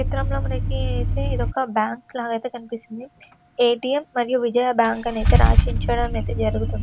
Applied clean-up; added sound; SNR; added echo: none; Idling / Engine starting / Car; -2 dB; none.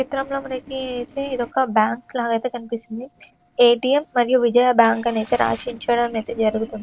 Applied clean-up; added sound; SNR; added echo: neural separator model SepFormer DNS4.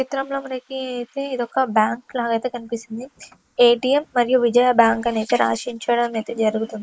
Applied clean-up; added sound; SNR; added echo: neural mask model Resemble Enhance denoiser.